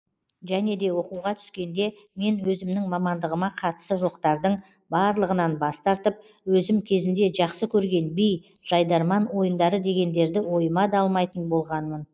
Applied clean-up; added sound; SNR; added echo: neural mask model Resemble Enhance denoiser.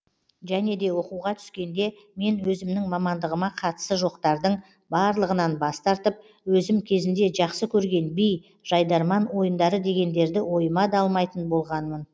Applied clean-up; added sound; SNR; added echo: none; none; none; none.